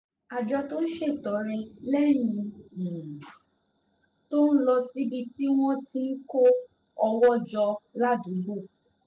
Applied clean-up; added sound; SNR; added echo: none; none; none; none.